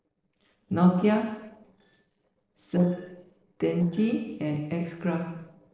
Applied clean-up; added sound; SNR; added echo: neural separator model SepFormer DNS4.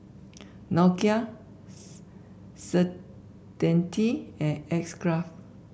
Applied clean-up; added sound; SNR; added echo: none; none; none; none.